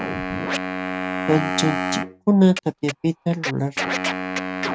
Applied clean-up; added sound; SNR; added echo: none; Wind instrument, woodwind instrument + Scratching (performance technique); 3 dB; none.